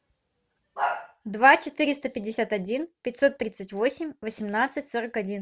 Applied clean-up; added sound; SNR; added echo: none; none; none; none.